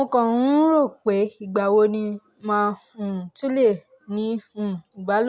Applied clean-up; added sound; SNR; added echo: none; none; none; none.